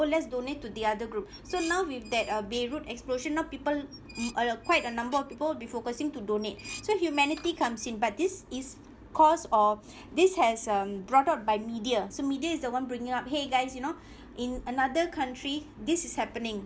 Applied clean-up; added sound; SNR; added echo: none; Dishes, pots, and pans; 19 dB; none.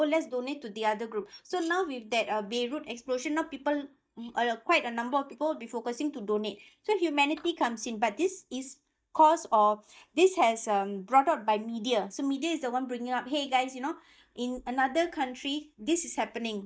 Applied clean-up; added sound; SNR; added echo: neural mask model DeepFilterNet 3.